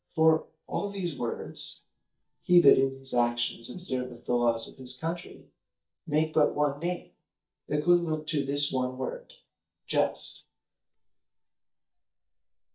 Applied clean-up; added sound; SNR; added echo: neural mask model DeepFilterNet 3.